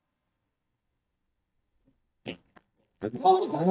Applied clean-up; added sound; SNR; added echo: neural mask model DeepFilterNet 3.